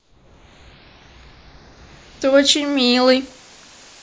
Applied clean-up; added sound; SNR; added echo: neural mask model Resemble Enhance denoiser.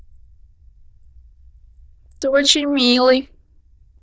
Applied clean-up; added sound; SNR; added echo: neural diffusion model UNIVERSE++.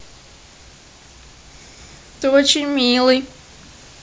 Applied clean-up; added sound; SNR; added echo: none; none; none; none.